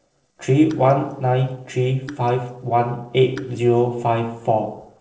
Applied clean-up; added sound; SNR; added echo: neural separator model SepFormer DNS4.